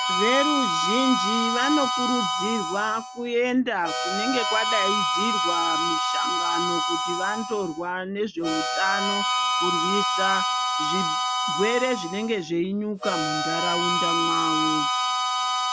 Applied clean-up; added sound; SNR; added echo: none; Harmonica; -2 dB; none.